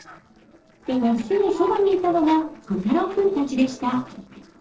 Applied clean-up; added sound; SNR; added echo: neural separator model SepFormer DNS4.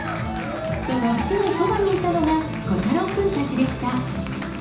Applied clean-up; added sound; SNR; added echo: none; Applause / Cheering; 11 dB; reverberation time 0.6 s.